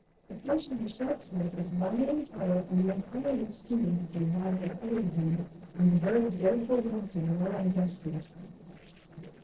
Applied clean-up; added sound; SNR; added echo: neural separator model SepFormer DNS4.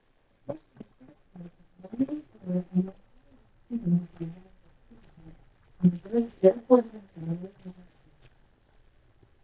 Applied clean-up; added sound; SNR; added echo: neural mask model DeepFilterNet 3.